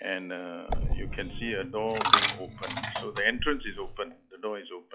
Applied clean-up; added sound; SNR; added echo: classical method log-MMSE.